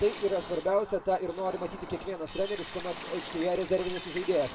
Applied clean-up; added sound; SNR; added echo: none; Liquid; 10 dB; reverberation time 1.1 s.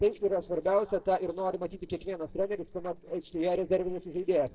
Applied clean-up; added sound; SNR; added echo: neural separator model SepFormer DNS4.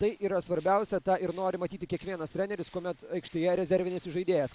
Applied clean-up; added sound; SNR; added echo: none; none; none; none.